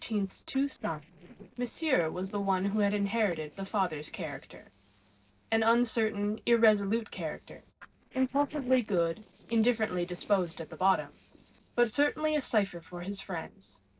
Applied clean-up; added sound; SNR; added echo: neural separator model SepFormer DNS4.